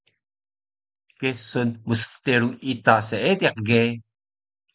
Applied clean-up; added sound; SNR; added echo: none; none; none; none.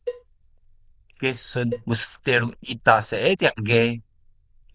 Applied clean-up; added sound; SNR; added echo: neural diffusion model UNIVERSE++.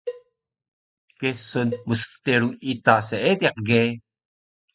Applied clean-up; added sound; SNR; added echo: classical method spectral subtraction.